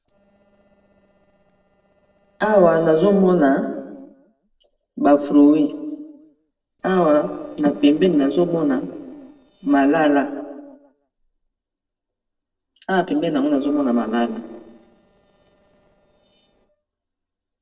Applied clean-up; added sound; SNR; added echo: neural separator model SepFormer DNS4.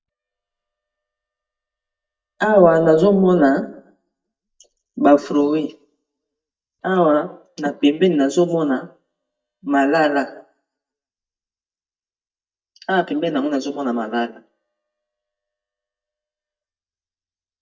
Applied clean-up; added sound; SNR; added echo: neural mask model DeepFilterNet 3.